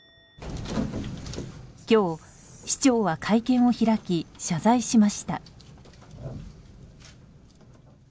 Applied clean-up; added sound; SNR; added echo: none; none; none; none.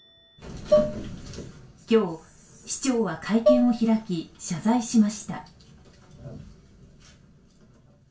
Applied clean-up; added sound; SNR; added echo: none; Dishes, pots, and pans; -3 dB; reverberation time 0.3 s.